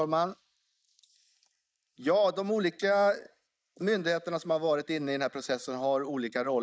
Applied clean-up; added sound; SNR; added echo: neural mask model Resemble Enhance denoiser.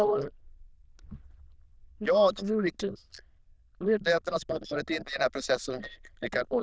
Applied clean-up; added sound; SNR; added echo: neural diffusion model UNIVERSE++.